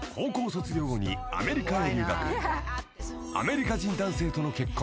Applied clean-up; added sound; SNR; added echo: none; none; none; none.